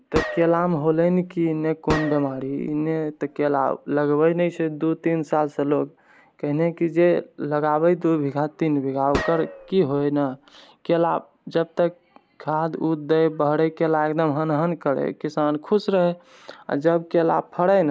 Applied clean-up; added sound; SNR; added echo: none; Gunshot, gunfire; 10 dB; none.